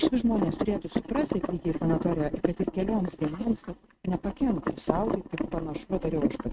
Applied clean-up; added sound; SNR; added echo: neural mask model RNNoise.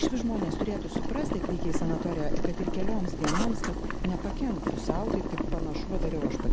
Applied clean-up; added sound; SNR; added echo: none; Boiling; -5 dB; none.